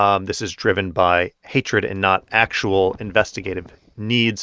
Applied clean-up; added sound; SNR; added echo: neural mask model RNNoise.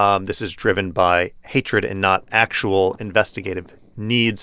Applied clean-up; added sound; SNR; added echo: neural separator model SepFormer DNS4.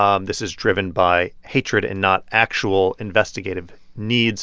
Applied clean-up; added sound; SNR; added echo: none; none; none; none.